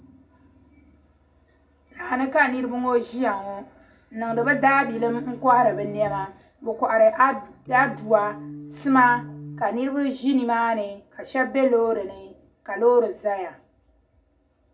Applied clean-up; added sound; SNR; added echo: none; Organ; 15 dB; reverberation time 0.4 s.